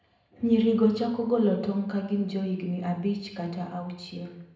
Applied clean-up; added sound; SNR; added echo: none; none; none; reverberation time 0.7 s.